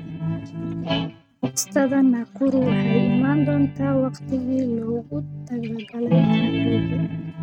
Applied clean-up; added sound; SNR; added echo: neural mask model RNNoise.